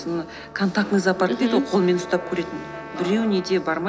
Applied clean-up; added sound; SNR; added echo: none; Trumpet; 17 dB; none.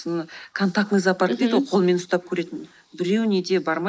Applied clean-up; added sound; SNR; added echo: neural mask model Resemble Enhance denoiser.